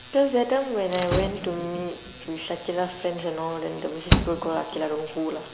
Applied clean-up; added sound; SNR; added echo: none; Slam; 4 dB; reverberation time 1.3 s.